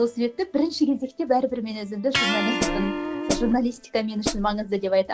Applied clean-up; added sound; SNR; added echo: none; Hi-hat + Electric guitar; 3 dB; none.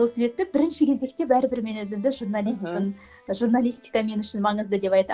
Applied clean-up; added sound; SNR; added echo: none; none; none; none.